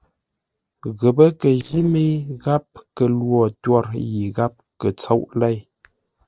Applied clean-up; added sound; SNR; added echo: neural separator model SepFormer DNS4.